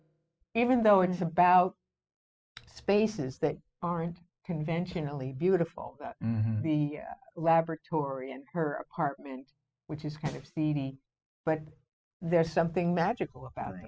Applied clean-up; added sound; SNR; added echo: classical method spectral subtraction.